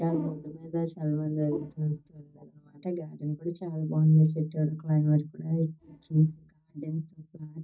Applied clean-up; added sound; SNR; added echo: neural mask model DeepFilterNet 3.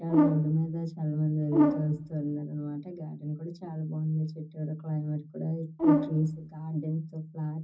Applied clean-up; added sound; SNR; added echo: none; Brass instrument; -3 dB; reverberation time 0.4 s.